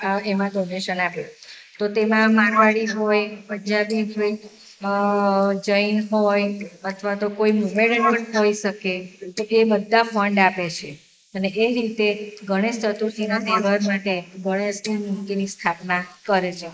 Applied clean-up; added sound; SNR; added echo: neural mask model Resemble Enhance denoiser.